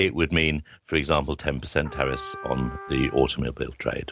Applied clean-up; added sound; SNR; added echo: none; Trumpet; 15 dB; none.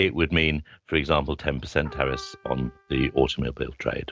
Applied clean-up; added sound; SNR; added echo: neural mask model RNNoise.